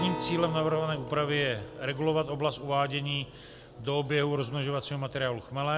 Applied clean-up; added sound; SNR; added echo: none; Acoustic guitar; 12 dB; none.